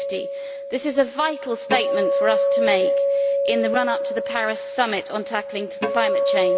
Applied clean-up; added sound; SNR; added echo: none; Acoustic guitar; -3 dB; none.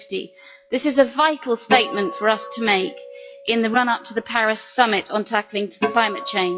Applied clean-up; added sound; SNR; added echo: classical method log-MMSE.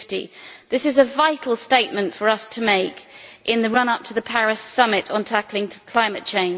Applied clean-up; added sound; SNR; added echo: none; none; none; none.